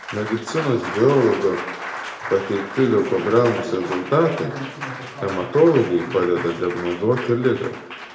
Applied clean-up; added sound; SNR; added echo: none; Applause; 11 dB; reverberation time 0.6 s.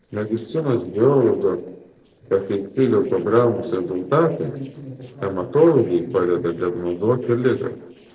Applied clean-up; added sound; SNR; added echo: neural separator model SepFormer DNS4.